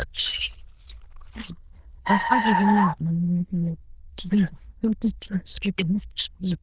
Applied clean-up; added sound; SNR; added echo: neural diffusion model UNIVERSE++.